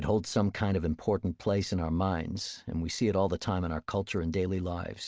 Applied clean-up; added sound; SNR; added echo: none; none; none; none.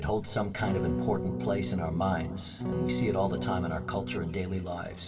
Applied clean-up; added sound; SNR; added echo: none; Electric guitar / Strum; 2 dB; reverberation time 2.9 s.